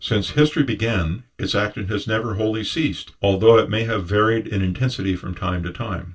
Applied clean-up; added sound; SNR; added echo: none; none; none; reverberation time 0.2 s.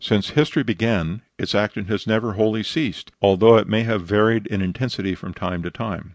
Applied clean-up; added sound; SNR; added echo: none; none; none; none.